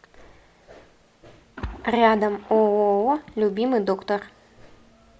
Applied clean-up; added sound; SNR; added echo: none; Splash, splatter; 18 dB; none.